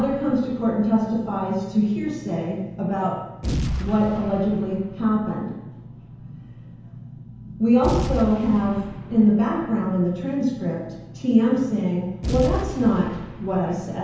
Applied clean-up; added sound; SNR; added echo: none; Boom; 10 dB; reverberation time 0.9 s.